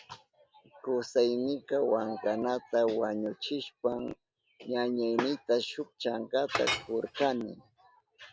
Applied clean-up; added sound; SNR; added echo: none; Chink, clink; 7 dB; none.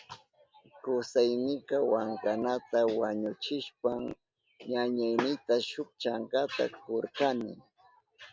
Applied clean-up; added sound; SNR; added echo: none; none; none; none.